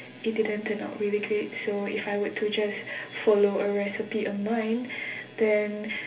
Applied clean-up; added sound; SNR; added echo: none; none; none; reverberation time 0.3 s.